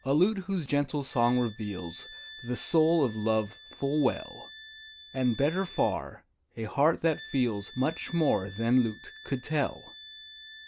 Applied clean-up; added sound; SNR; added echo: none; Wind instrument, woodwind instrument; 18 dB; none.